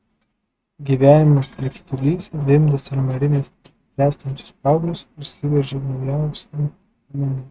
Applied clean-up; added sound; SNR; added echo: neural mask model RNNoise.